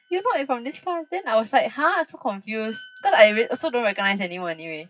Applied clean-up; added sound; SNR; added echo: classical method WPE with log-MMSE.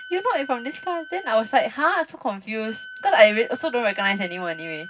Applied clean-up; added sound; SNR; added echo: none; Wind instrument, woodwind instrument; 17 dB; reverberation time 0.4 s.